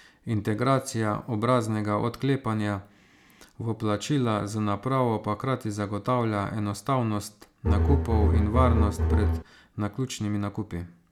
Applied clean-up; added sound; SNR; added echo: none; Bowed string instrument; -5 dB; none.